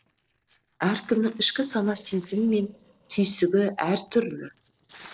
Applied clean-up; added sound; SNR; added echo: neural separator model SepFormer DNS4.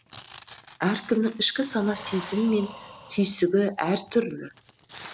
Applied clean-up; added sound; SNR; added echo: none; Breathing + Tearing; 18 dB; none.